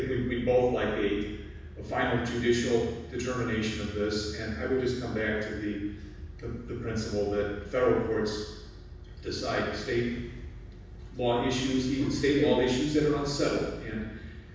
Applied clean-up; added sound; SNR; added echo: none; none; none; reverberation time 1.1 s.